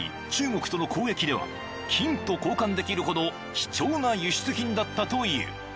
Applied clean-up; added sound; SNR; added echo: none; none; none; none.